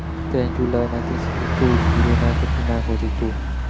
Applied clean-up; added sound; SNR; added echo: none; Bus; -4 dB; none.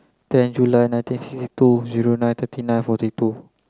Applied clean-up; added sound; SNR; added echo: none; none; none; none.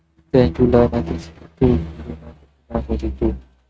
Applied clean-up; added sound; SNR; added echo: neural mask model RNNoise.